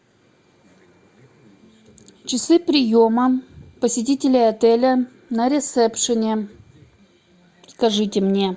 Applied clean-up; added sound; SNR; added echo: none; none; none; none.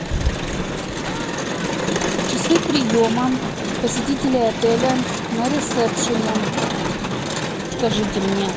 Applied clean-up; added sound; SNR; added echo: none; Crowd; 0 dB; none.